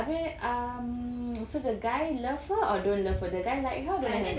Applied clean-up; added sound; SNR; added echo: none; none; none; none.